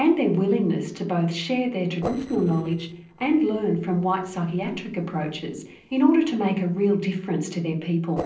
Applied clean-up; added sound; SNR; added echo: neural separator model SepFormer DNS4.